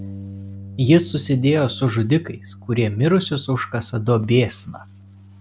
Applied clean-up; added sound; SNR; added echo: none; Bass guitar; 18 dB; none.